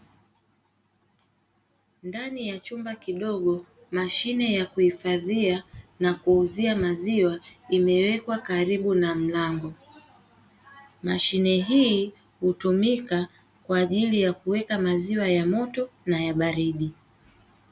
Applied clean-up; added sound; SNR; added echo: none; none; none; none.